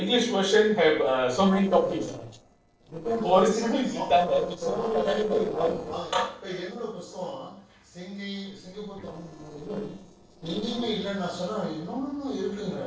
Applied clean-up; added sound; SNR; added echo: neural separator model SepFormer DNS4.